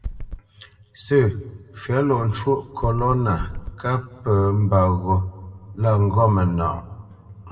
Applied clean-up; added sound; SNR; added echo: none; Run; 9 dB; reverberation time 1.1 s.